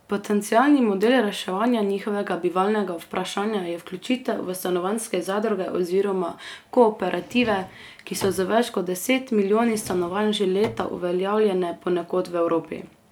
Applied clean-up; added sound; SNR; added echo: none; Drawer open or close; 18 dB; none.